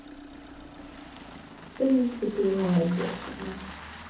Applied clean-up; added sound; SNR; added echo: none; Engine starting; 13 dB; reverberation time 0.6 s.